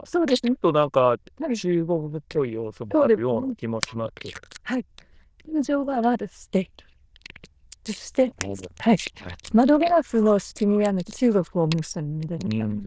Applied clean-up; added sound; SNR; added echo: neural diffusion model UNIVERSE++.